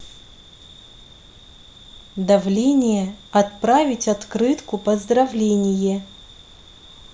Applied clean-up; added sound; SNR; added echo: none; none; none; none.